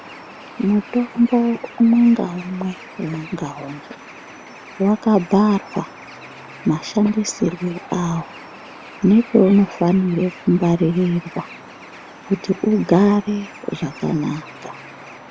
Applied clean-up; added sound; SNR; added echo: none; Bird; 19 dB; none.